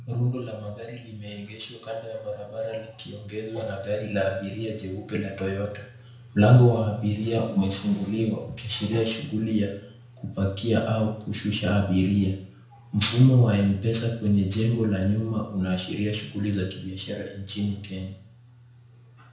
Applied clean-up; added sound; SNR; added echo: none; none; none; reverberation time 0.5 s.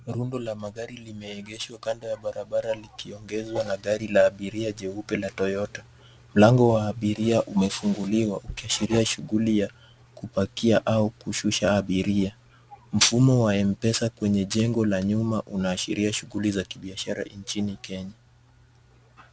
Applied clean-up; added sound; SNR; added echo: none; none; none; none.